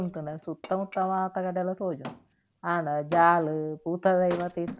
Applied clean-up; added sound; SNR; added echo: none; Wood; 18 dB; none.